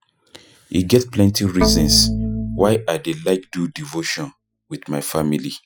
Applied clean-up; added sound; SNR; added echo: classical method Wiener filter.